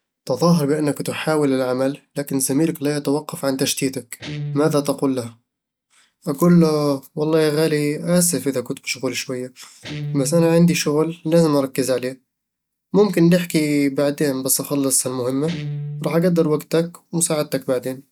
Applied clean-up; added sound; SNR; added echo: none; Guitar; 18 dB; none.